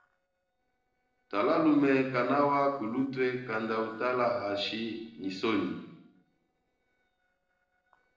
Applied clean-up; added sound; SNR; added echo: neural separator model SepFormer DNS4.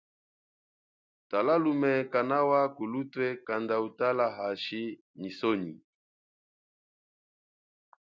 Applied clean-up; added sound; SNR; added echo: none; none; none; none.